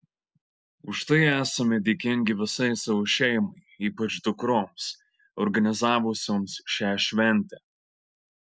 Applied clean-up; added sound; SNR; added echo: none; none; none; none.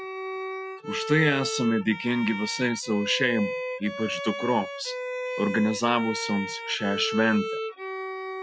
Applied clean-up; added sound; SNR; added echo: classical method Wiener filter.